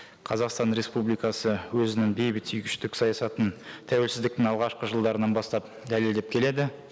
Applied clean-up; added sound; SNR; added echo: none; none; none; none.